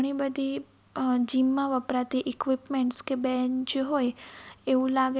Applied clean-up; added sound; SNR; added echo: none; none; none; none.